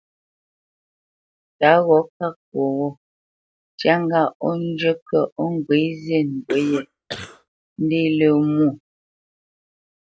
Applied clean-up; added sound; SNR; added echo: none; Cough; 11 dB; none.